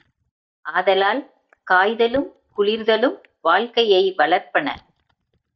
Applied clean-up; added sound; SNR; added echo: neural mask model DeepFilterNet 3.